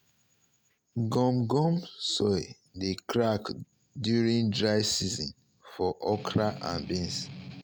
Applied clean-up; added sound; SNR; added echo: none; Strum; 12 dB; none.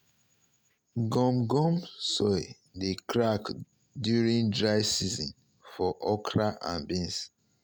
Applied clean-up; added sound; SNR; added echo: none; none; none; none.